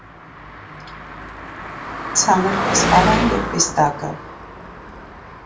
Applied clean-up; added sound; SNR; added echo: none; Car passing by; 3 dB; reverberation time 0.3 s.